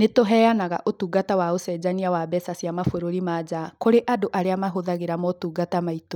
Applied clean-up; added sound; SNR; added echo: none; none; none; none.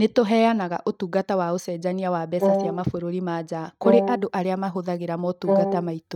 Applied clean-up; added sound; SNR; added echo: neural mask model RNNoise.